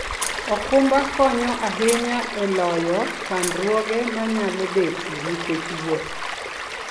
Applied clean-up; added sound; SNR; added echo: none; Stream + Tap; 5 dB; none.